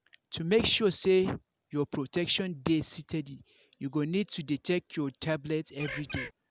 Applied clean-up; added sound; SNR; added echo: none; Bird; 9 dB; none.